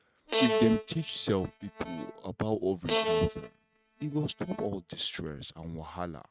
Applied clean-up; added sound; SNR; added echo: neural mask model RNNoise.